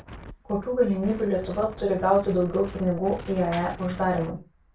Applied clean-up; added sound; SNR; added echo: none; Wind; 15 dB; reverberation time 0.2 s.